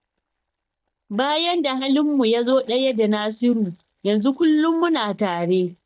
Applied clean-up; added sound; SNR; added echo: neural mask model DeepFilterNet 3.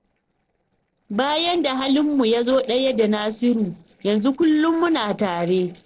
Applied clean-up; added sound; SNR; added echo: neural separator model SepFormer DNS4.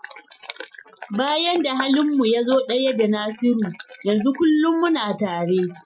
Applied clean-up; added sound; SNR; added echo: classical method Wiener filter.